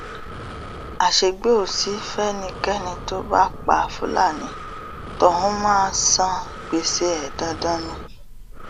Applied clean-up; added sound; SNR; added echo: none; Breathing; 12 dB; none.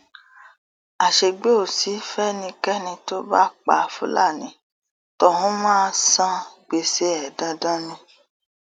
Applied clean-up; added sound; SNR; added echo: none; none; none; none.